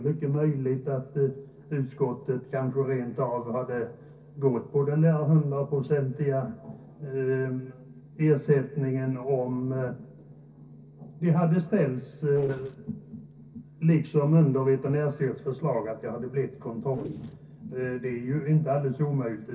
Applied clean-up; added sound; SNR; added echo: neural separator model SepFormer DNS4.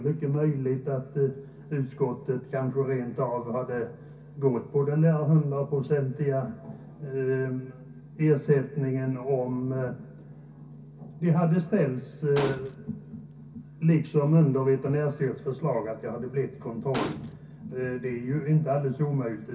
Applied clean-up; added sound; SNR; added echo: none; Gunshot, gunfire; 10 dB; reverberation time 0.3 s.